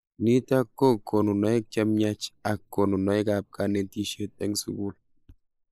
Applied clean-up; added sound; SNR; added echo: neural mask model Resemble Enhance denoiser.